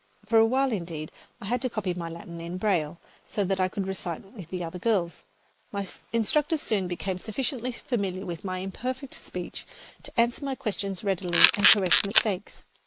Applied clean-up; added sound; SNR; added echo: neural mask model Resemble Enhance denoiser.